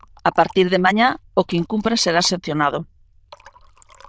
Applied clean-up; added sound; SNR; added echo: neural diffusion model UNIVERSE++.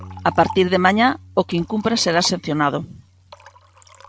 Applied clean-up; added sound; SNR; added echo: none; Liquid + Bass guitar; 18 dB; none.